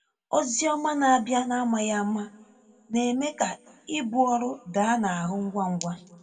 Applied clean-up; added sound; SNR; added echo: none; none; none; reverberation time 1.3 s.